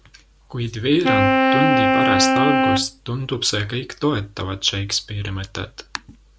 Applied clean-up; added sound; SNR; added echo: none; Wind instrument, woodwind instrument; -5 dB; none.